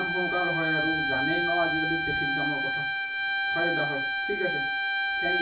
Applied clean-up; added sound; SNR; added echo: none; Bowed string instrument; -5 dB; reverberation time 0.3 s.